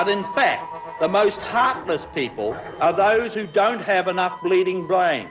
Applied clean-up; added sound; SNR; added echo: none; Growling; 18 dB; none.